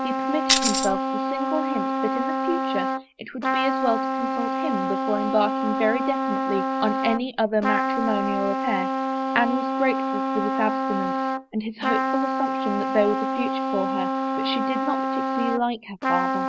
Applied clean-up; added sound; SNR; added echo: none; Trumpet + Tambourine; -2 dB; none.